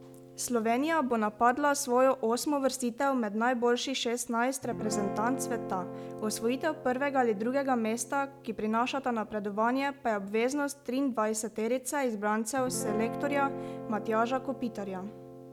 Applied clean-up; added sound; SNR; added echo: none; Guitar; 12 dB; none.